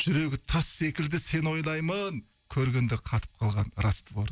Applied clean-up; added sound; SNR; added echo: none; none; none; none.